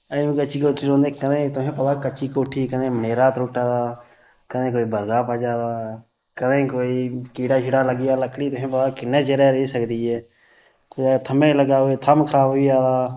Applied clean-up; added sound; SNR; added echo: neural mask model Resemble Enhance denoiser.